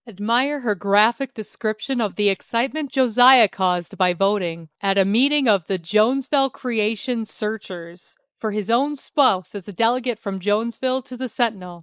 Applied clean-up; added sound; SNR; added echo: neural mask model Resemble Enhance denoiser.